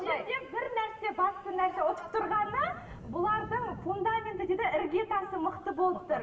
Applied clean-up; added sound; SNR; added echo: none; Wind; 17 dB; reverberation time 0.8 s.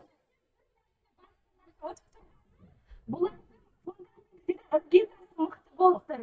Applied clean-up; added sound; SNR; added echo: neural mask model DeepFilterNet 3.